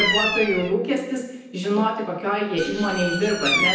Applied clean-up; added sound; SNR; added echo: none; Bird vocalization, bird call, bird song; 3 dB; reverberation time 0.9 s.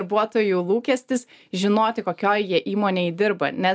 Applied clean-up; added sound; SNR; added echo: none; none; none; none.